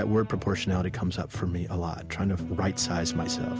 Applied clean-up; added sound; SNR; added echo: none; none; none; none.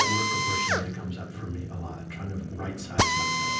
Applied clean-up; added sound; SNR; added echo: none; Drill; -4 dB; reverberation time 0.6 s.